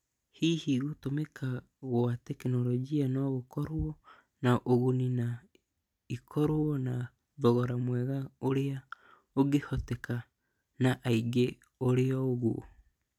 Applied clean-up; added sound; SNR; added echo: none; none; none; none.